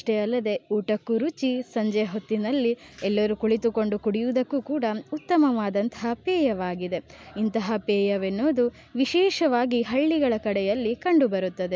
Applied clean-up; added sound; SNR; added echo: none; none; none; none.